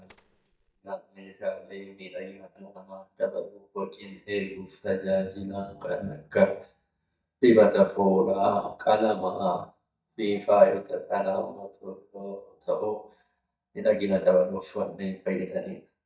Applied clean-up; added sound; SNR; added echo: neural mask model DeepFilterNet 3.